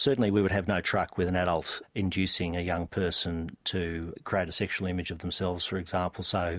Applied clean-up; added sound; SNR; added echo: none; none; none; none.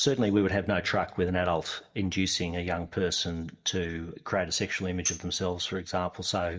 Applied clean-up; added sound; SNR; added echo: neural mask model DeepFilterNet 3.